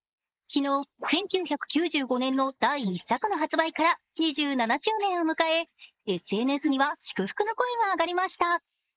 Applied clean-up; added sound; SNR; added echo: neural mask model Resemble Enhance denoiser.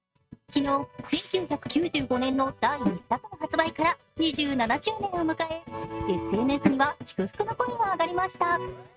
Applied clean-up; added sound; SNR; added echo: neural mask model RNNoise.